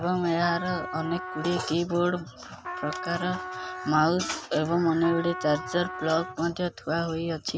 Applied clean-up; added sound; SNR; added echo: none; Trumpet; 11 dB; none.